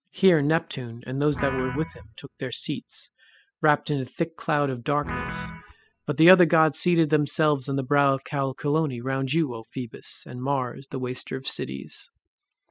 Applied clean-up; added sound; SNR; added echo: classical method spectral subtraction.